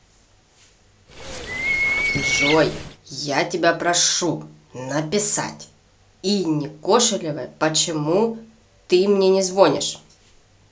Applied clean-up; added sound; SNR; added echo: none; Bird; 1 dB; none.